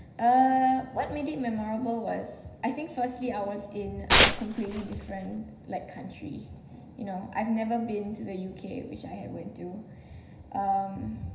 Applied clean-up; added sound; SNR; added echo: none; Tearing; -5 dB; reverberation time 0.9 s.